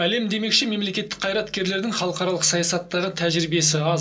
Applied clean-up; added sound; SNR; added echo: none; none; none; reverberation time 0.2 s.